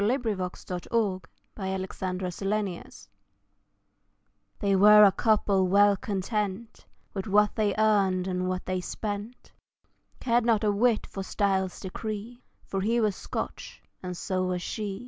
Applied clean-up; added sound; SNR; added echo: none; none; none; none.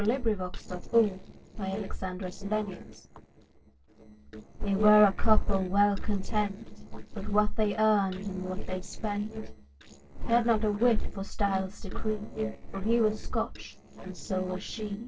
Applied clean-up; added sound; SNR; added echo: neural separator model SepFormer DNS4.